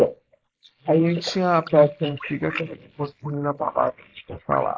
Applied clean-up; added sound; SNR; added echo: neural mask model Resemble Enhance denoiser.